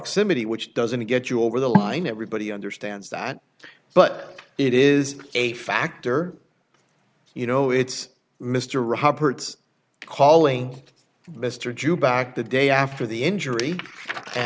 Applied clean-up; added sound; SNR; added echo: none; none; none; none.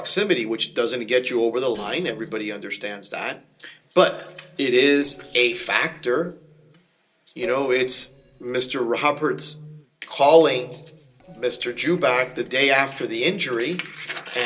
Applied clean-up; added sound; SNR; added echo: neural separator model SepFormer DNS4.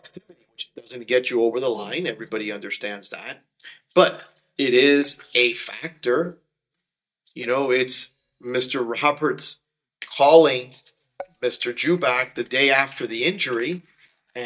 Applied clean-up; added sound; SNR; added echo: neural mask model DeepFilterNet 3.